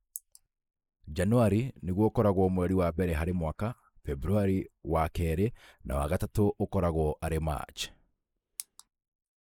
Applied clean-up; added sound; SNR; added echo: neural mask model Resemble Enhance denoiser.